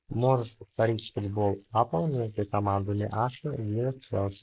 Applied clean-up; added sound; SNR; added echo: neural mask model Resemble Enhance denoiser.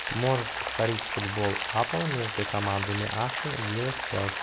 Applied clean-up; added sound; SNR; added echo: none; Rain; 2 dB; none.